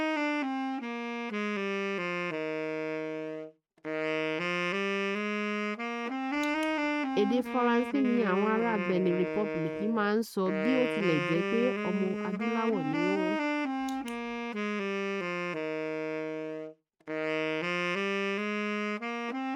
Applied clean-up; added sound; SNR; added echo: neural mask model RNNoise.